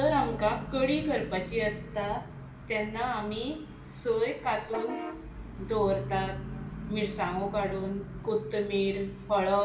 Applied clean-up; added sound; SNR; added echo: none; Bus / Vehicle horn, car horn, honking; 10 dB; reverberation time 0.4 s.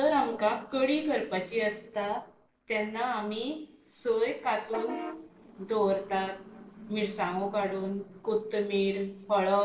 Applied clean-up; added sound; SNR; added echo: neural separator model SepFormer DNS4.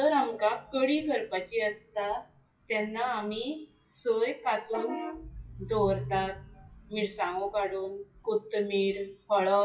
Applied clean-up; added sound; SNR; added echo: classical method WPE with log-MMSE.